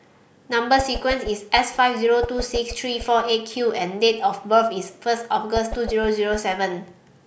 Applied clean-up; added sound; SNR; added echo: none; Whoosh, swoosh, swish; 13 dB; none.